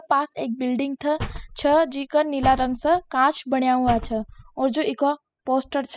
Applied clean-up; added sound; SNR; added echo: classical method spectral subtraction.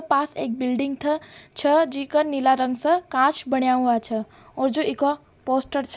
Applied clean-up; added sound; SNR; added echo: none; none; none; none.